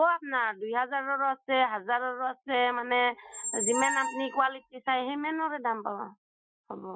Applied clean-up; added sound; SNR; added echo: classical method Wiener filter.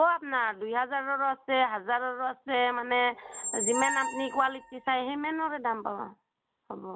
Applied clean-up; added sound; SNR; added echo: none; Squeak; 6 dB; none.